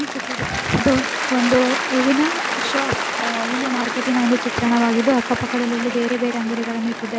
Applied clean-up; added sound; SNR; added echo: none; Applause / Cheering; 4 dB; none.